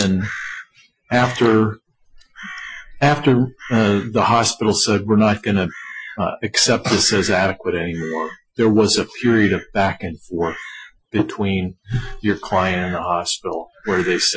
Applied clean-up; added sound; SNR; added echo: classical method Wiener filter.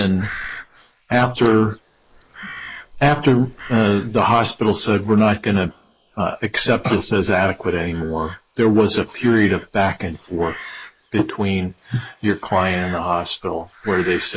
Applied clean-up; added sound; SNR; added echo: neural mask model Resemble Enhance denoiser.